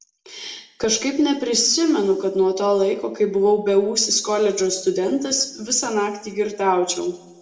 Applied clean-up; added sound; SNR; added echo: none; none; none; reverberation time 0.8 s.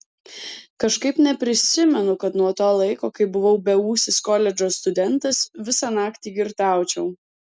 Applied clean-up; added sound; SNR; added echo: none; none; none; none.